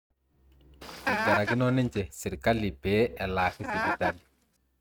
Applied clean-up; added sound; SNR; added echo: neural mask model RNNoise.